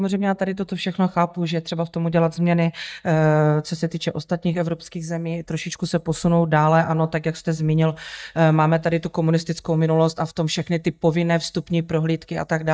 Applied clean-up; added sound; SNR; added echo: neural mask model DeepFilterNet 3.